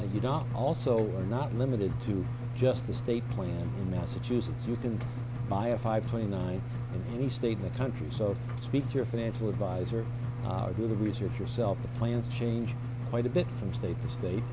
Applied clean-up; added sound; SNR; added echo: none; Engine; 2 dB; none.